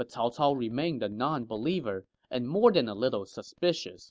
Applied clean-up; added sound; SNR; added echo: none; none; none; none.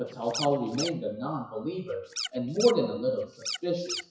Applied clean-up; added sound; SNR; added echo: classical method WPE with log-MMSE.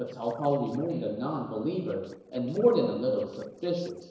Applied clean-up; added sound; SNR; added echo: neural separator model SepFormer DNS4.